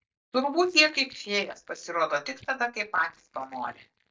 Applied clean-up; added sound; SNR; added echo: neural mask model DeepFilterNet 3.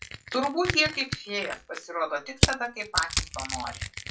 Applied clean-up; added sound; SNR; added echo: classical method WPE with log-MMSE.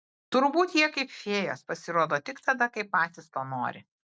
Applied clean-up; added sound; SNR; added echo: none; none; none; none.